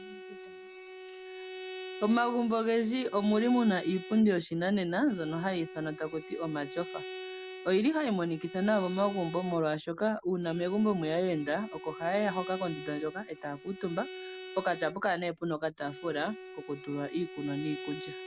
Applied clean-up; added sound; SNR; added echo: none; Bowed string instrument; 13 dB; none.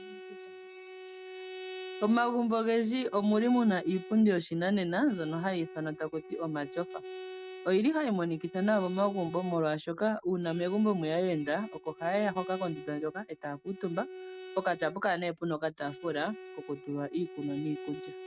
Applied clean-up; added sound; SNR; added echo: neural mask model RNNoise.